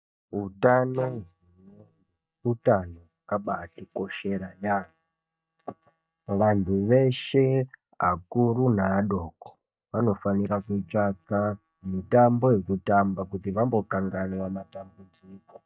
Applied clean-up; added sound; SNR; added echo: neural mask model DeepFilterNet 3.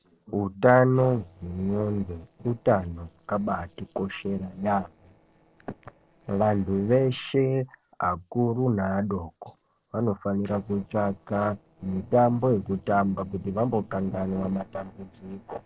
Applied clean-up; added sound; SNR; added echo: neural separator model SepFormer DNS4.